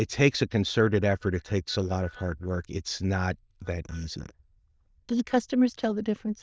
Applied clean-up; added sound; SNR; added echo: neural diffusion model UNIVERSE++.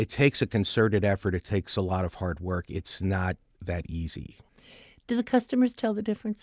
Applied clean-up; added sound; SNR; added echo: none; none; none; none.